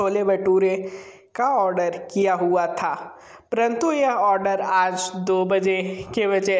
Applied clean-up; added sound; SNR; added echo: none; none; none; none.